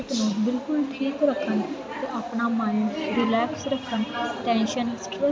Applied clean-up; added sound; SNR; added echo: none; none; none; none.